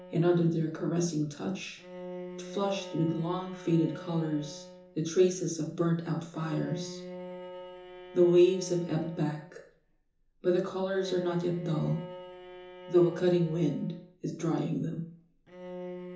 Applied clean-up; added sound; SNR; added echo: none; Bowed string instrument; 15 dB; reverberation time 0.7 s.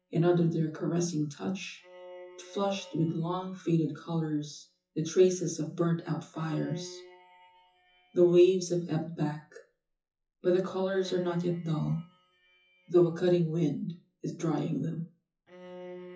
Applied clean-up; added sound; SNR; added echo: classical method WPE with log-MMSE.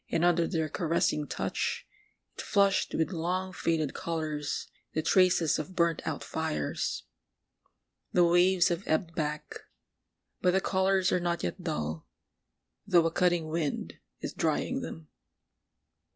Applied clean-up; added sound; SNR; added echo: none; none; none; none.